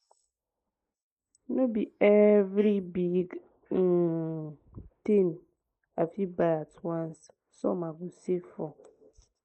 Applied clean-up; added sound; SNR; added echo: neural mask model Resemble Enhance denoiser.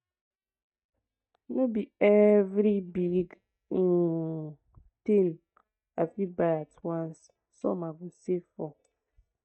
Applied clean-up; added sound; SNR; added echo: neural mask model DeepFilterNet 3.